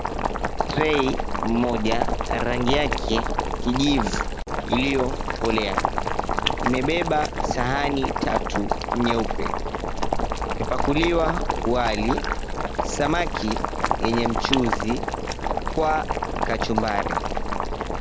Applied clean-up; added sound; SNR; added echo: none; Boiling; -1 dB; none.